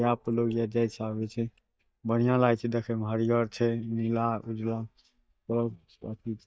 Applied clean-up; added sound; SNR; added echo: neural mask model DeepFilterNet 3.